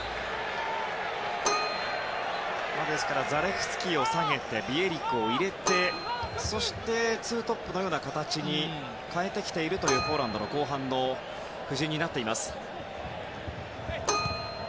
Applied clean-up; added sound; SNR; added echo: none; Keyboard (musical); 9 dB; none.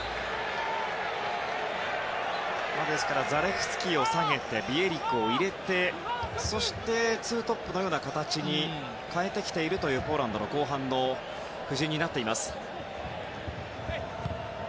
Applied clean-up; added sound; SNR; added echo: none; none; none; none.